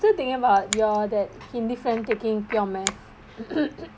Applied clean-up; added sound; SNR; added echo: none; Finger snapping; 13 dB; none.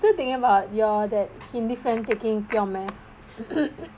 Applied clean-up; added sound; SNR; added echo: none; none; none; none.